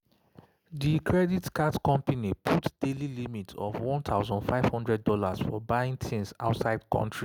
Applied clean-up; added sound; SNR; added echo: none; none; none; none.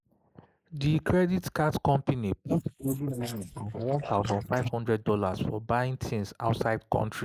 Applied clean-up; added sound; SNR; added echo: neural mask model Resemble Enhance denoiser.